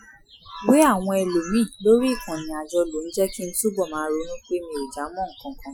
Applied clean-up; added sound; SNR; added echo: classical method Wiener filter.